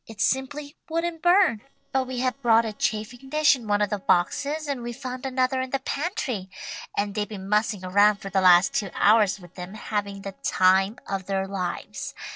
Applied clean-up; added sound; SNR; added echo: neural separator model SepFormer DNS4.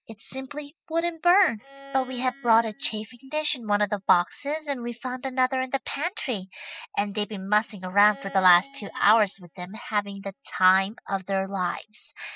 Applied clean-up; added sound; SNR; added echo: classical method spectral subtraction.